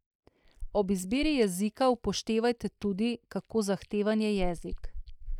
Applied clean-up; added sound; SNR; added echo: neural mask model DeepFilterNet 3.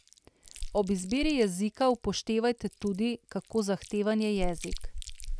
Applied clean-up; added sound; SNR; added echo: none; Chewing, mastication; 9 dB; none.